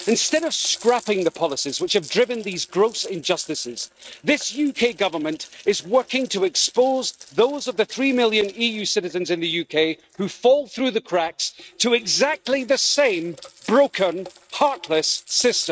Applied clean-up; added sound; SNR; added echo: neural mask model RNNoise.